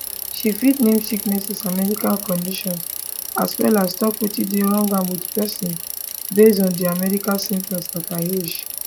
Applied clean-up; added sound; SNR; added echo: none; Bicycle; 8 dB; none.